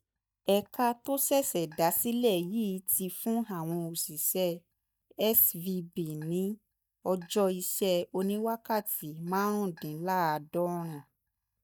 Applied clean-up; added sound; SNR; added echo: neural mask model DeepFilterNet 3.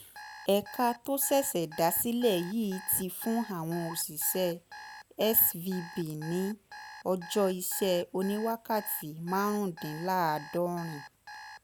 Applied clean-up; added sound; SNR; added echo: none; Alarm; 17 dB; none.